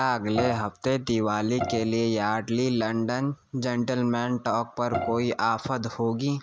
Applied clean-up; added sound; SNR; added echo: neural mask model RNNoise.